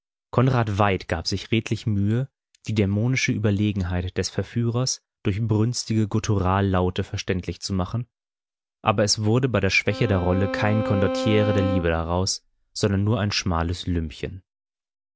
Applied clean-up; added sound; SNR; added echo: none; Bowed string instrument; 6 dB; none.